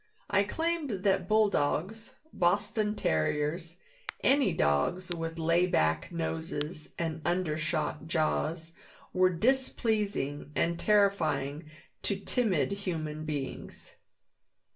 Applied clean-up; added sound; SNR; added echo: none; Crack; 17 dB; reverberation time 0.2 s.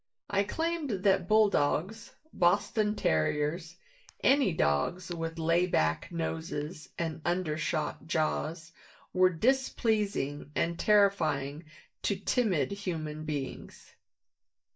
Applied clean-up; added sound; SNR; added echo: neural mask model DeepFilterNet 3.